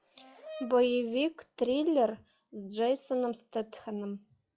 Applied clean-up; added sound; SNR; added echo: classical method log-MMSE.